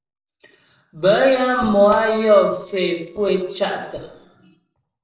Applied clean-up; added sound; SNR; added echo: neural separator model SepFormer DNS4.